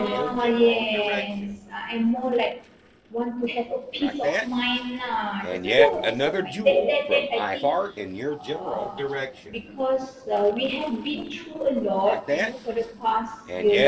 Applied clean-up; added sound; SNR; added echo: neural separator model SepFormer DNS4.